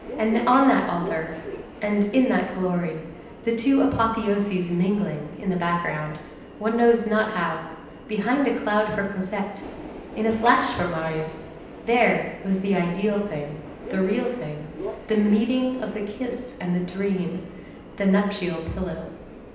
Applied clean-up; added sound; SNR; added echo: none; Subway, metro, underground; 15 dB; reverberation time 0.9 s.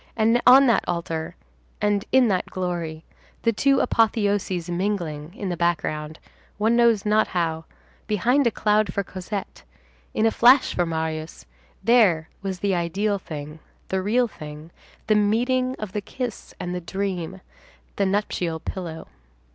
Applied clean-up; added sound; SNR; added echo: none; none; none; none.